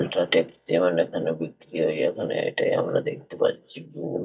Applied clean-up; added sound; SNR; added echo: neural mask model DeepFilterNet 3.